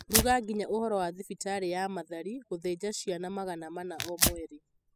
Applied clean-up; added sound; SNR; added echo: classical method spectral subtraction.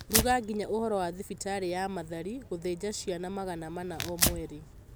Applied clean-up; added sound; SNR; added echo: none; Tearing; 3 dB; none.